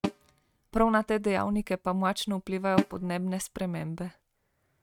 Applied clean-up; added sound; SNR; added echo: neural mask model RNNoise.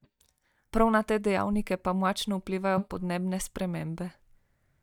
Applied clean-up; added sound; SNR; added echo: neural mask model DeepFilterNet 3.